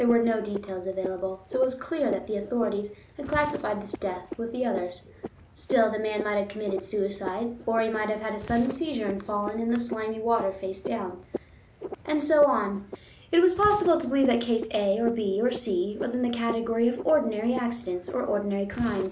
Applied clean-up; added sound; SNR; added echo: none; Frog; 14 dB; none.